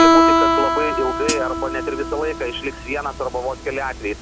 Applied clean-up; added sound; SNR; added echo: none; Guitar + Hi-hat; -5 dB; none.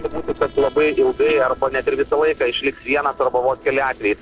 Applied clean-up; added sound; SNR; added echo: neural separator model SepFormer DNS4.